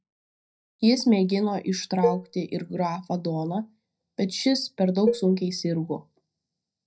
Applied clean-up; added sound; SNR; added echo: neural mask model DeepFilterNet 3.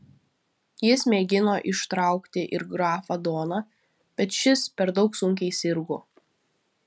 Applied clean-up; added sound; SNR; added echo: none; none; none; none.